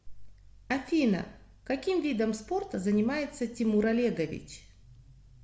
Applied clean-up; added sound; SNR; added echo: none; none; none; none.